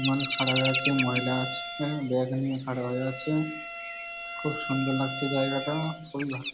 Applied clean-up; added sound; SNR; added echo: none; Bowed string instrument + Bird vocalization, bird call, bird song; 5 dB; none.